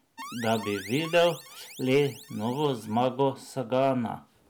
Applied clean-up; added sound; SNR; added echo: none; Alarm; 16 dB; none.